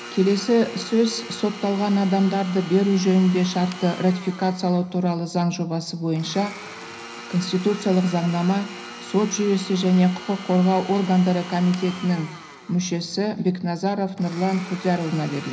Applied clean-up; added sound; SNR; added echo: none; Domestic sounds, home sounds; 16 dB; reverberation time 0.5 s.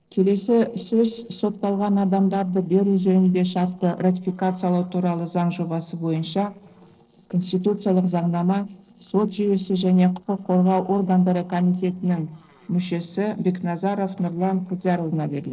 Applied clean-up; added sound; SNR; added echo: neural separator model SepFormer DNS4.